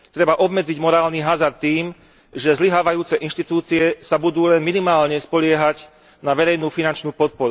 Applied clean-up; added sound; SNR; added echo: none; none; none; none.